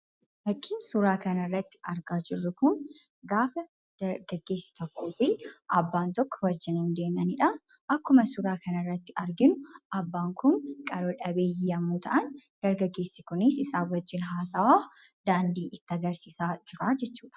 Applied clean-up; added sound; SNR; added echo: none; none; none; none.